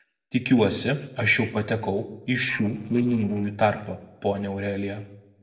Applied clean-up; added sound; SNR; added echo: neural separator model SepFormer DNS4.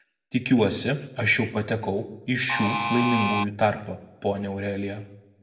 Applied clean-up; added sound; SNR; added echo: none; Alarm; 0 dB; reverberation time 0.7 s.